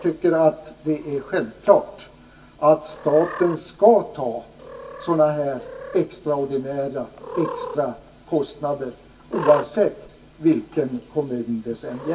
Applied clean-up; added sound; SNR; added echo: none; Cat; 15 dB; reverberation time 0.2 s.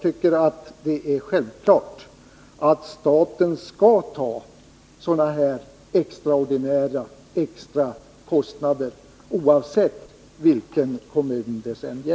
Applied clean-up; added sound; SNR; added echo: none; none; none; none.